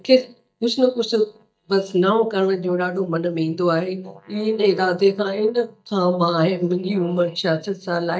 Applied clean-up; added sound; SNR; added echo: neural mask model DeepFilterNet 3.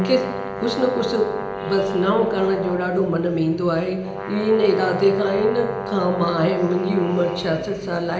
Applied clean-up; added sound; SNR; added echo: none; Brass instrument; 10 dB; reverberation time 0.8 s.